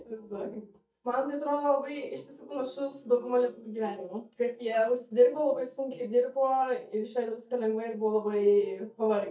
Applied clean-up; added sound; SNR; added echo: neural mask model DeepFilterNet 3.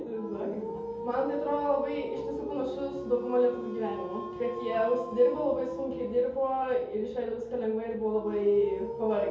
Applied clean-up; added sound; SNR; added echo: none; Dog; 9 dB; reverberation time 0.7 s.